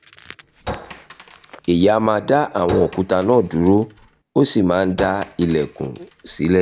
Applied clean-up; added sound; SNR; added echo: none; Chink, clink; 16 dB; none.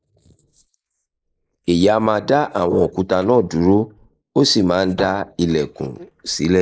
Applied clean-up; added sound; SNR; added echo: neural mask model Resemble Enhance denoiser.